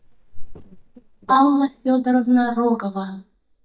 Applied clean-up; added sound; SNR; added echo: neural mask model DeepFilterNet 3.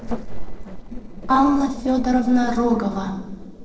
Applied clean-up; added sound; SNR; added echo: neural separator model SepFormer DNS4.